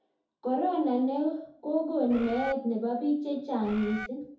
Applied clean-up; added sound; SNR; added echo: none; Bird; 11 dB; reverberation time 0.5 s.